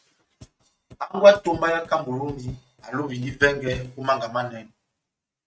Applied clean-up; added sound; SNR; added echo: neural mask model RNNoise.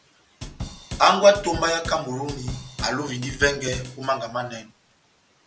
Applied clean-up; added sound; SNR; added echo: none; Drum / Drum kit; 12 dB; none.